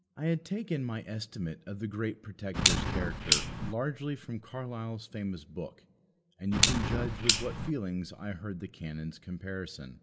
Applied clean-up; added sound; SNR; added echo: none; Clock; -4 dB; none.